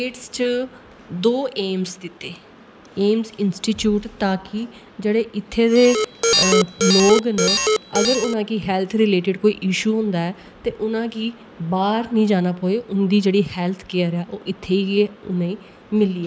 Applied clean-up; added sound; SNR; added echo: none; Alarm; -1 dB; none.